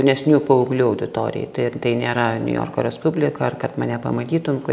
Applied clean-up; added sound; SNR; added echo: none; none; none; none.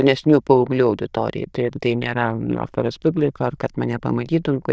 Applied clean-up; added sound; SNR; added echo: neural diffusion model UNIVERSE++.